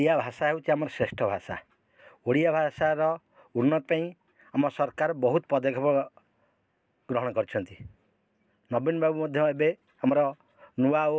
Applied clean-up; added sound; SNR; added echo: none; none; none; none.